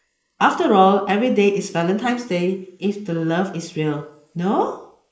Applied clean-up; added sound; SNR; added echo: neural mask model Resemble Enhance denoiser.